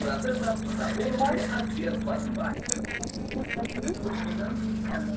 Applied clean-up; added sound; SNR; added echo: neural separator model SepFormer DNS4.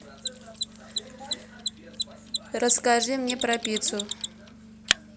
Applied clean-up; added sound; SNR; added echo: none; Mechanisms; 4 dB; none.